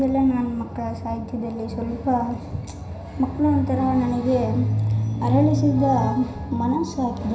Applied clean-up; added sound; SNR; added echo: none; none; none; reverberation time 0.5 s.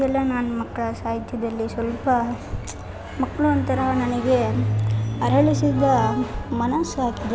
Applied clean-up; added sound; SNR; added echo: none; none; none; none.